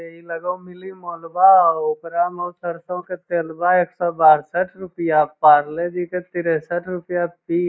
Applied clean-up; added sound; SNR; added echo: neural mask model Resemble Enhance denoiser.